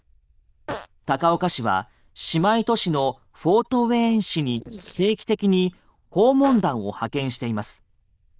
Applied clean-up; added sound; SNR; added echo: neural diffusion model UNIVERSE++.